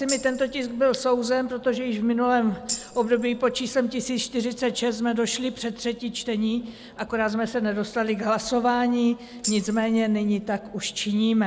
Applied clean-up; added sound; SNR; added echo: none; Tambourine; 12 dB; none.